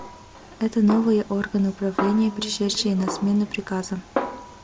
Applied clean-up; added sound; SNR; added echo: none; Snare drum; 10 dB; none.